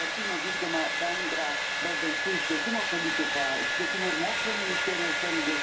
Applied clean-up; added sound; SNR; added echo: none; Domestic sounds, home sounds; -5 dB; reverberation time 1.8 s.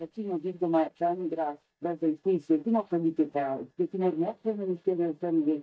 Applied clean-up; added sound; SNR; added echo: neural mask model DeepFilterNet 3.